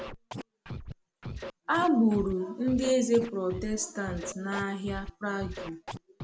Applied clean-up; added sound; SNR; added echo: none; Scratching (performance technique); 11 dB; none.